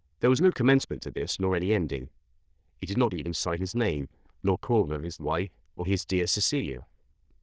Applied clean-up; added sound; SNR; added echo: neural diffusion model UNIVERSE++.